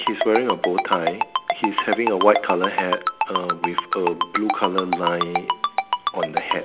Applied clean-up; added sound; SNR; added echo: none; Ringtone; 0 dB; none.